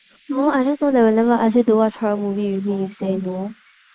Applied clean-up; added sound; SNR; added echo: neural mask model Resemble Enhance denoiser.